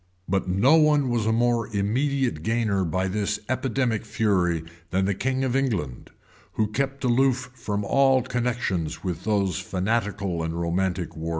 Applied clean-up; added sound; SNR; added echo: none; none; none; none.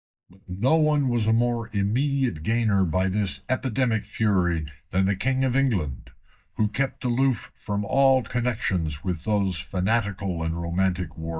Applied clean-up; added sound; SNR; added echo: neural mask model DeepFilterNet 3.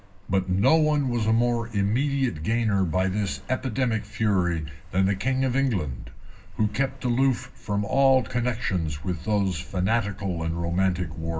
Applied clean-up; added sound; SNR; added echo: none; Ocean; 11 dB; reverberation time 0.4 s.